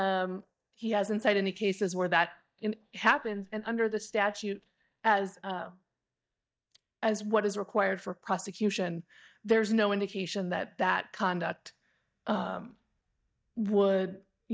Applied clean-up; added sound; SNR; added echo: neural mask model DeepFilterNet 3.